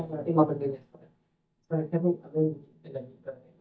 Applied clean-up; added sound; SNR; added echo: neural mask model DeepFilterNet 3.